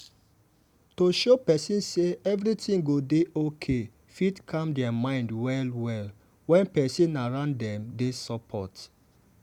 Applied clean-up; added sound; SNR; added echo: none; none; none; none.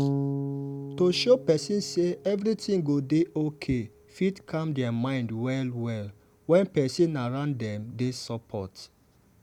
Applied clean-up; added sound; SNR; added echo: none; Bass guitar; 11 dB; none.